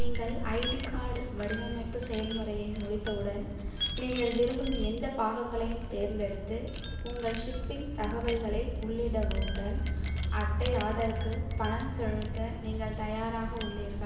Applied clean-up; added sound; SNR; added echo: none; Wind chime; 1 dB; reverberation time 1.0 s.